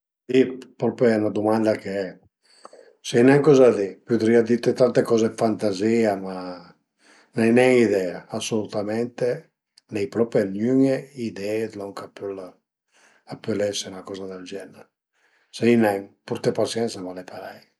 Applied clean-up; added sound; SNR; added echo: none; none; none; none.